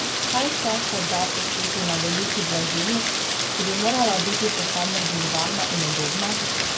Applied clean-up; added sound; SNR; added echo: none; Rain; -4 dB; none.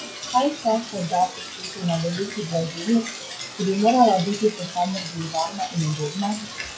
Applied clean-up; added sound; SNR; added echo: classical method log-MMSE.